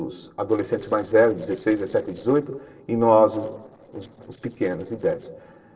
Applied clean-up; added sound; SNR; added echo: neural separator model SepFormer DNS4.